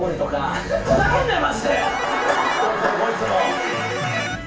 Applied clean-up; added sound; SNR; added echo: none; Electric guitar; 6 dB; reverberation time 0.3 s.